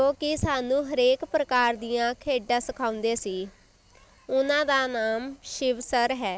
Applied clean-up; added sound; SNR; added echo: none; none; none; none.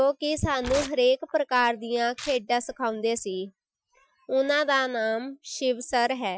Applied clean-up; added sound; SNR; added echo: classical method Wiener filter.